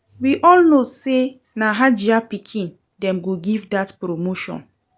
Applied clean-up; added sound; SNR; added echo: none; none; none; none.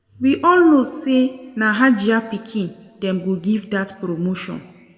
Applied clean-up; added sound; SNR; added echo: none; none; none; reverberation time 1.0 s.